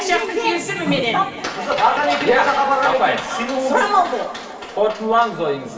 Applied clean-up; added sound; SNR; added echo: none; Whoosh, swoosh, swish; 13 dB; reverberation time 2.9 s.